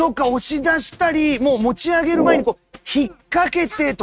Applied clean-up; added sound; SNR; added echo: neural mask model RNNoise.